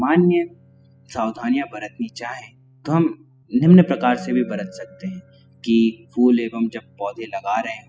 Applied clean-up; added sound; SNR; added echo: classical method spectral subtraction.